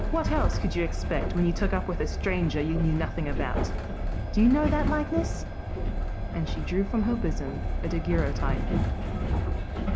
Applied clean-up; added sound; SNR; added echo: none; Train; -1 dB; none.